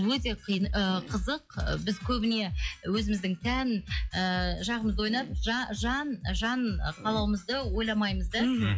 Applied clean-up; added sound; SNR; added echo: classical method log-MMSE.